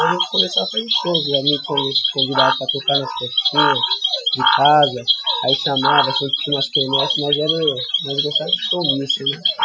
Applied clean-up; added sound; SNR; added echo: classical method Wiener filter.